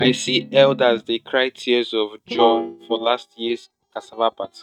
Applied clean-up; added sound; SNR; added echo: neural mask model DeepFilterNet 3.